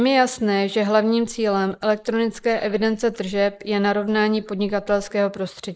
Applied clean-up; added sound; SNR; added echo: neural mask model Resemble Enhance denoiser.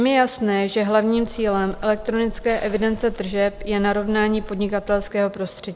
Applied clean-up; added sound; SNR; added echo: none; Water / Splash, splatter; 13 dB; none.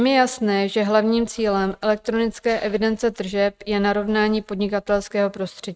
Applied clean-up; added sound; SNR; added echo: neural mask model RNNoise.